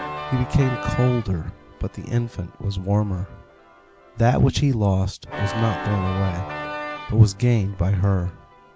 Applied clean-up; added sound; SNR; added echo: none; Organ; 12 dB; none.